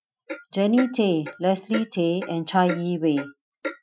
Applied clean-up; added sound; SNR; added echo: classical method Wiener filter.